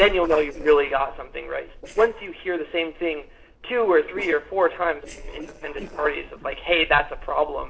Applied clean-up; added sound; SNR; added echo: neural separator model SepFormer DNS4.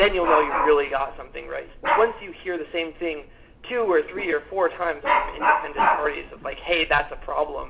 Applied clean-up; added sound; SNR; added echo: none; Dog; 2 dB; reverberation time 0.5 s.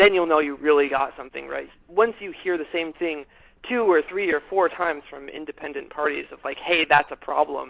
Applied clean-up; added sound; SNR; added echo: none; none; none; none.